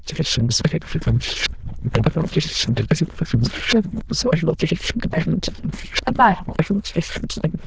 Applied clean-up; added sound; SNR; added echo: neural diffusion model UNIVERSE++.